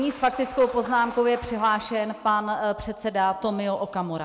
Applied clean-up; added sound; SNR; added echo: none; none; none; none.